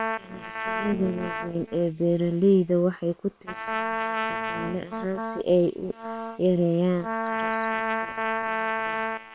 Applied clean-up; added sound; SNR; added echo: neural separator model SepFormer WHAM!.